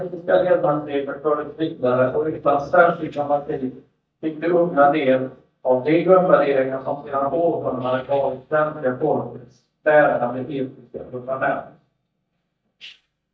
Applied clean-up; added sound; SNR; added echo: neural mask model DeepFilterNet 3.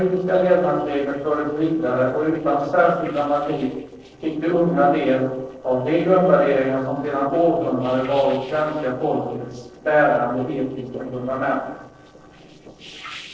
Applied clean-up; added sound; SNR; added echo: neural separator model SepFormer DNS4.